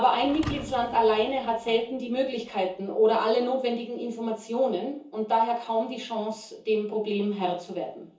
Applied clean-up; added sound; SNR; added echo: none; Thump, thud; 15 dB; reverberation time 0.6 s.